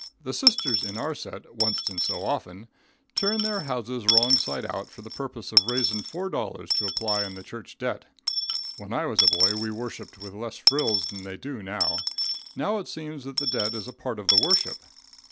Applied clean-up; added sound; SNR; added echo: none; Coin (dropping) / Dishes, pots, and pans; -3 dB; none.